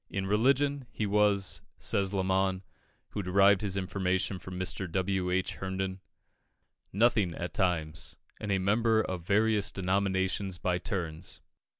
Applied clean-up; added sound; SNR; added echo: none; none; none; none.